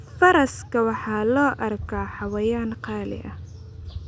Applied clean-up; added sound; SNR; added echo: none; none; none; none.